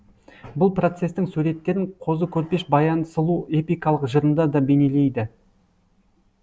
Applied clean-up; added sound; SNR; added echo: none; none; none; none.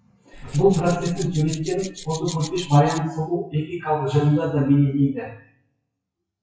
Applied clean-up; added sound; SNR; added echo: classical method WPE with log-MMSE.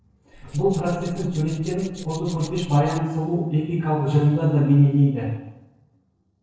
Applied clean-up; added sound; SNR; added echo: neural separator model SepFormer DNS4.